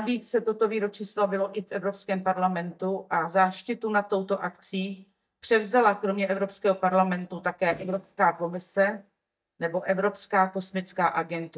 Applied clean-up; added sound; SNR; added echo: neural mask model DeepFilterNet 3.